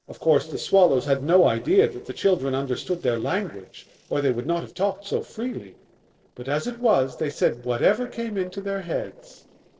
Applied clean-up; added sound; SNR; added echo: neural separator model SepFormer DNS4.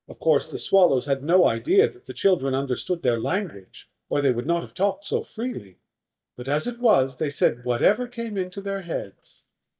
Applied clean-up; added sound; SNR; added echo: neural mask model DeepFilterNet 3.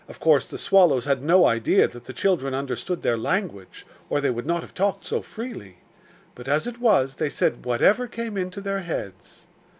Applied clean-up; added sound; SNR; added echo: none; none; none; none.